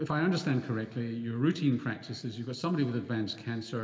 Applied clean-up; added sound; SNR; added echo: none; none; none; reverberation time 2.8 s.